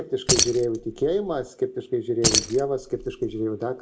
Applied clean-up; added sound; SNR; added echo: none; Keys jangling; 1 dB; reverberation time 0.3 s.